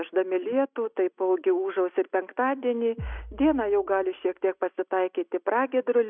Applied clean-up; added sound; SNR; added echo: neural mask model RNNoise.